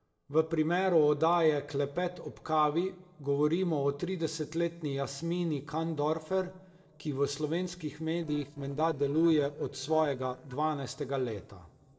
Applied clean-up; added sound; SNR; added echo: neural separator model SepFormer DNS4.